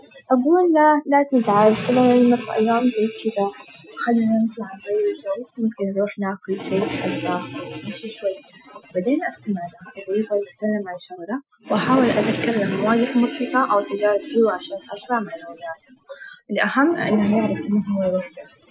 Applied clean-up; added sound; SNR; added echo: classical method Wiener filter.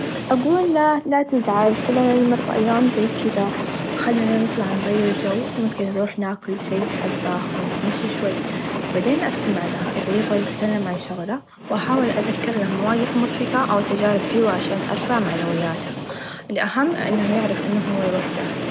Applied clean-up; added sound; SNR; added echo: none; Train; 4 dB; none.